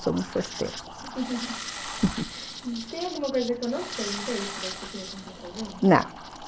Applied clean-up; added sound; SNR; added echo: none; Engine starting + Liquid; 9 dB; none.